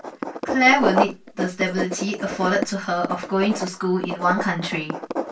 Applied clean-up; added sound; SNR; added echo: none; Writing; 5 dB; reverberation time 0.1 s.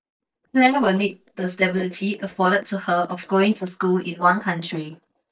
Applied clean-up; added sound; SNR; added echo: neural mask model DeepFilterNet 3.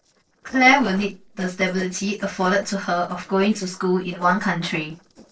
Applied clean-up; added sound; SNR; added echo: neural separator model SepFormer DNS4.